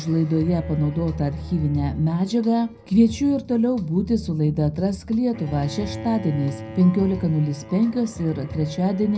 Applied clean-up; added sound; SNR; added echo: none; Bowed string instrument; 18 dB; reverberation time 0.4 s.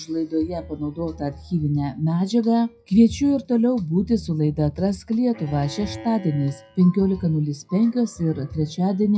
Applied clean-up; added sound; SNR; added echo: classical method WPE with log-MMSE.